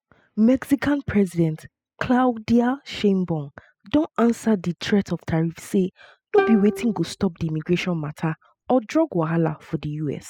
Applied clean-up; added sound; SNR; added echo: classical method spectral subtraction.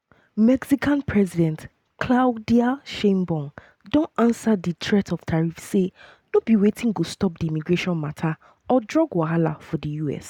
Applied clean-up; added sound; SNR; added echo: none; none; none; none.